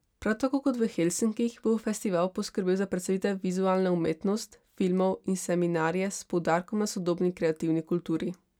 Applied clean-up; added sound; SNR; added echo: none; none; none; none.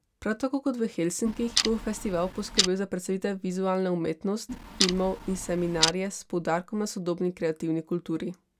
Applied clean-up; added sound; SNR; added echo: none; Clock; 4 dB; none.